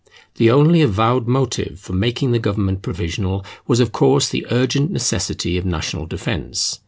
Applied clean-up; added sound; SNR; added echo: none; none; none; none.